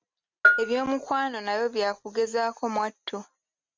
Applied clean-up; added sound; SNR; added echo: neural mask model RNNoise.